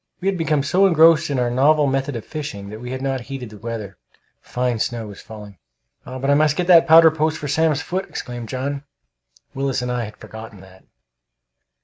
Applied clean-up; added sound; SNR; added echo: none; none; none; none.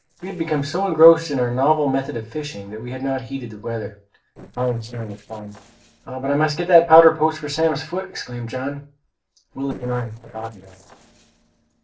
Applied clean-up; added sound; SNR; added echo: neural separator model SepFormer DNS4.